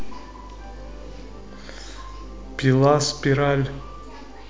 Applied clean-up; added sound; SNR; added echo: none; none; none; none.